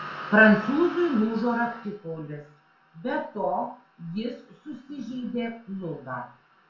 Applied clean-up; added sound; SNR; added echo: none; none; none; reverberation time 0.3 s.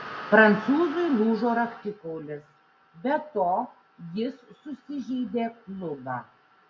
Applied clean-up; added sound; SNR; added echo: none; none; none; none.